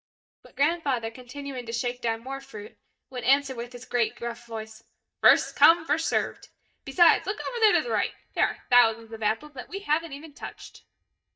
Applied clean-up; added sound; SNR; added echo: neural mask model DeepFilterNet 3.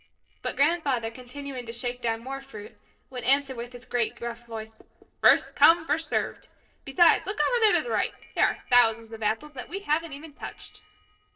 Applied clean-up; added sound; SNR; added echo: neural separator model SepFormer DNS4.